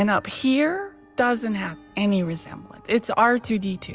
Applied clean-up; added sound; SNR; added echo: none; none; none; none.